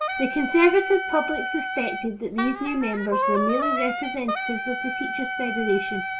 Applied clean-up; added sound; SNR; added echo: none; Wind instrument, woodwind instrument; 3 dB; reverberation time 0.2 s.